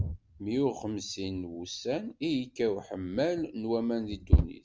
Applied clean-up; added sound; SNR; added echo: none; none; none; none.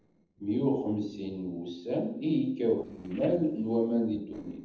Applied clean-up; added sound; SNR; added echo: neural separator model SepFormer DNS4.